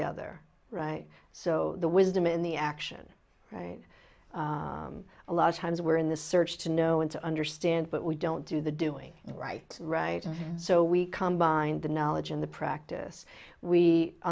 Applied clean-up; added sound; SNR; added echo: none; none; none; none.